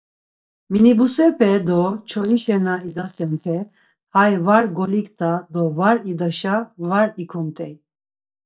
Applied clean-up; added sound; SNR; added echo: neural mask model DeepFilterNet 3.